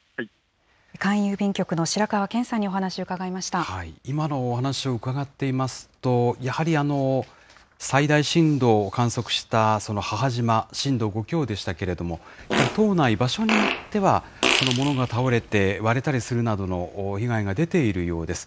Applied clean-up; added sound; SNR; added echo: none; Fart; 3 dB; none.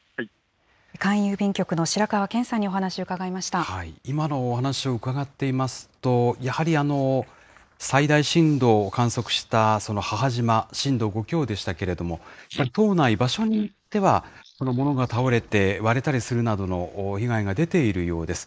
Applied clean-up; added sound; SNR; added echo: neural mask model Resemble Enhance denoiser.